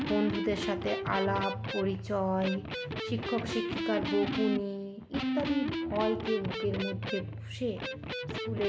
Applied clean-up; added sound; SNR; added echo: none; Electric guitar; 2 dB; none.